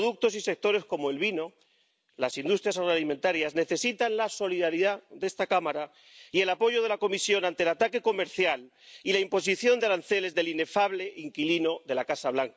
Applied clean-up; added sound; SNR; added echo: none; none; none; none.